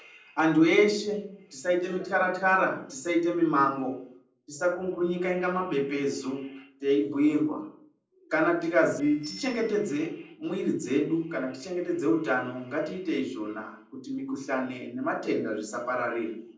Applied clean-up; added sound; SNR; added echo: neural separator model SepFormer DNS4.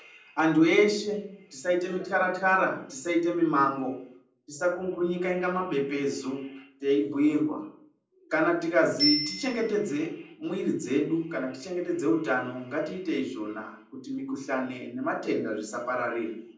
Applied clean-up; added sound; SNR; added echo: none; Bicycle bell; 14 dB; reverberation time 0.6 s.